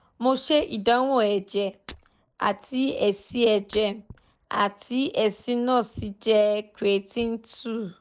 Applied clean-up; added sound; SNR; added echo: neural mask model Resemble Enhance denoiser.